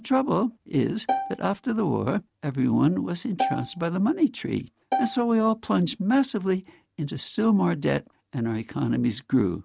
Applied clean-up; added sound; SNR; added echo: neural mask model RNNoise.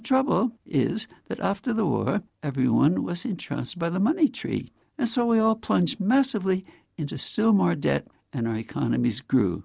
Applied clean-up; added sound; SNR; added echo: none; none; none; none.